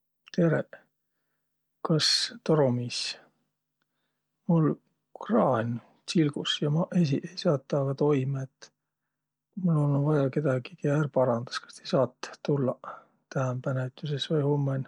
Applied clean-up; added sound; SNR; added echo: none; none; none; none.